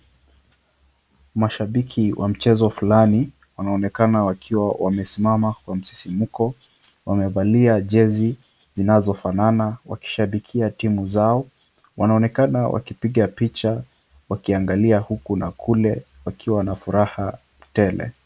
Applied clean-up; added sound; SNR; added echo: none; none; none; none.